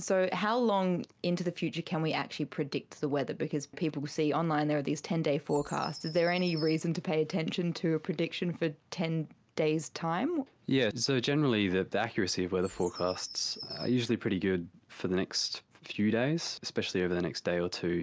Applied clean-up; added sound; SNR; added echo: none; Bird vocalization, bird call, bird song; 17 dB; none.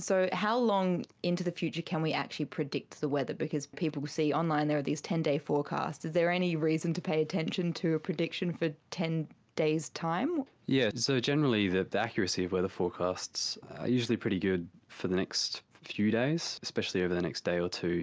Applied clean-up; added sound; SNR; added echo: none; none; none; none.